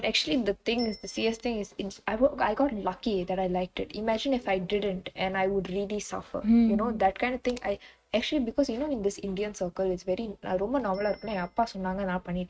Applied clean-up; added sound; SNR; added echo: neural mask model RNNoise.